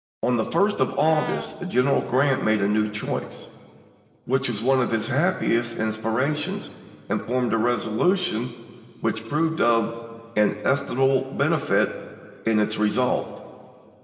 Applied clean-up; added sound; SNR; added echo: none; Brass instrument; 12 dB; reverberation time 2.8 s.